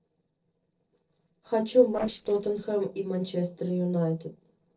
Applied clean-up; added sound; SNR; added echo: neural separator model SepFormer DNS4.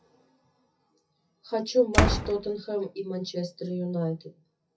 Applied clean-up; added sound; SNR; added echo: classical method WPE with log-MMSE.